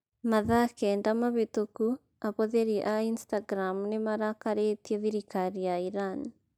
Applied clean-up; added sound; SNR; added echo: none; none; none; none.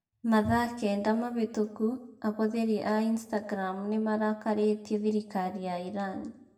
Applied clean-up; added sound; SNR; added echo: none; none; none; reverberation time 0.6 s.